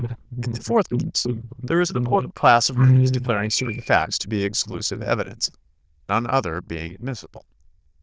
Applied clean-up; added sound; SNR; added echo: neural diffusion model UNIVERSE++.